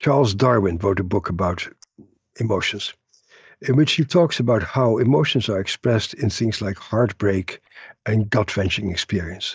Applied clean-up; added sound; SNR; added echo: neural mask model DeepFilterNet 3.